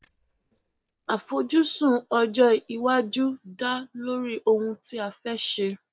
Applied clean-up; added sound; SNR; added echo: neural mask model DeepFilterNet 3.